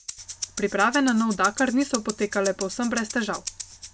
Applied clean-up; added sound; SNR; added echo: none; Rattle (instrument); 11 dB; none.